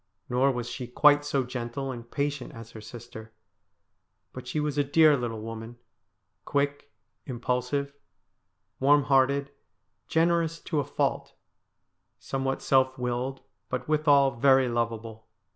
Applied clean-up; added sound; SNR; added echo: none; none; none; none.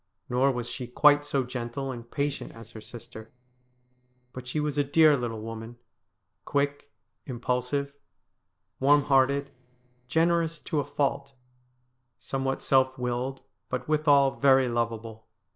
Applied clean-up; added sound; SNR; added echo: neural separator model SepFormer DNS4.